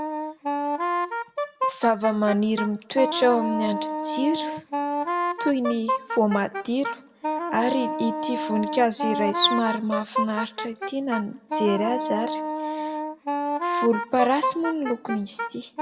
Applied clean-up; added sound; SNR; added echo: none; Wind instrument, woodwind instrument; 3 dB; reverberation time 0.9 s.